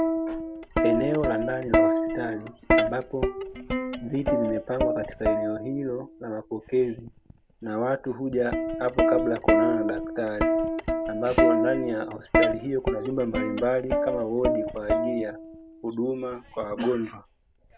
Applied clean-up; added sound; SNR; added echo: none; Plucked string instrument; -2 dB; none.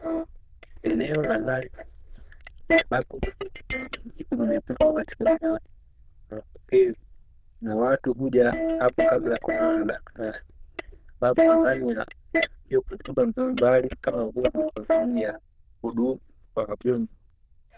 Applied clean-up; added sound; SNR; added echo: neural diffusion model UNIVERSE++.